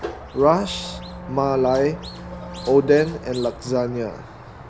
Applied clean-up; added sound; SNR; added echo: none; Squeak + Wind instrument, woodwind instrument; 13 dB; none.